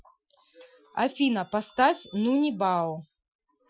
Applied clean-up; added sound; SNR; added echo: classical method Wiener filter.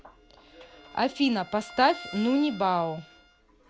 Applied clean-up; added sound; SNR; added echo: none; Bowed string instrument; 19 dB; none.